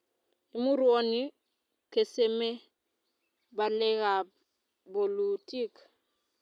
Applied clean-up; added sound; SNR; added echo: none; none; none; none.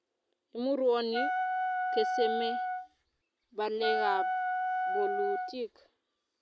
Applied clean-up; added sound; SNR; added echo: none; Wind instrument, woodwind instrument; -2 dB; none.